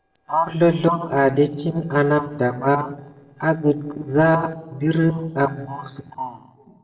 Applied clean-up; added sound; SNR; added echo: neural separator model SepFormer DNS4.